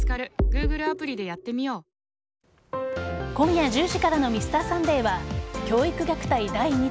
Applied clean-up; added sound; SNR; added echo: none; none; none; none.